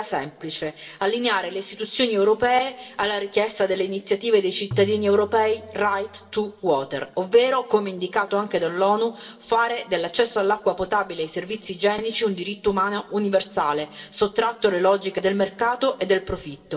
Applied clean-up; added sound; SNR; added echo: none; Tabla; 16 dB; reverberation time 2.8 s.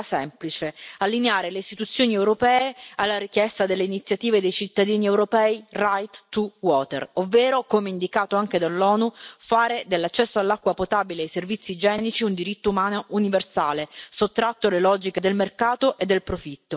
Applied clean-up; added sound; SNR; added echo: none; none; none; none.